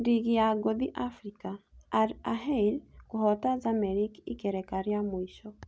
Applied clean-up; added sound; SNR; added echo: none; none; none; none.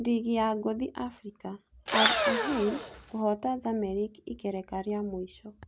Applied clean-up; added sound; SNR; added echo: none; Engine / Drill; -3 dB; none.